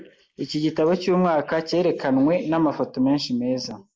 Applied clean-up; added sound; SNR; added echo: neural mask model Resemble Enhance denoiser.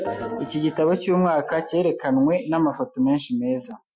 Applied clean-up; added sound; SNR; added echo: classical method Wiener filter.